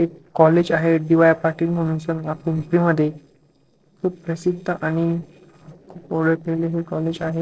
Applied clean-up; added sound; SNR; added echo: neural separator model SepFormer DNS4.